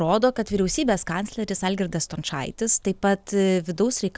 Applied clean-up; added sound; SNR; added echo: none; none; none; none.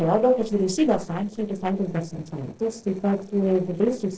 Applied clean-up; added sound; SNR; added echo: neural separator model SepFormer DNS4.